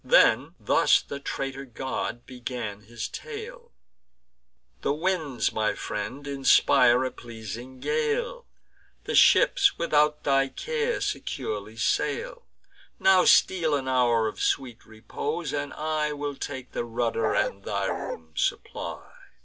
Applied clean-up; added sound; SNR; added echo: neural separator model SepFormer DNS4.